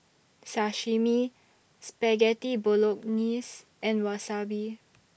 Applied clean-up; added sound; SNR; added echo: none; none; none; none.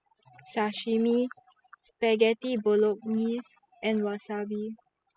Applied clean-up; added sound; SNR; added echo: classical method spectral subtraction.